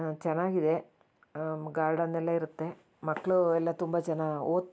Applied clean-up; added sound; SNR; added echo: none; none; none; none.